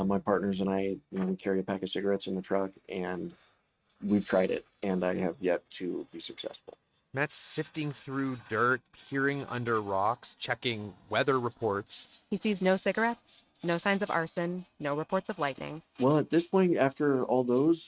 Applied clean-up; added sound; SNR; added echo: neural mask model RNNoise.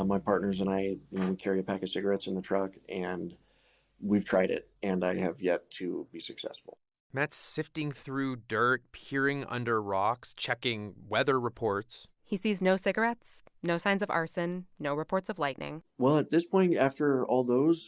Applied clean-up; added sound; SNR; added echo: none; none; none; none.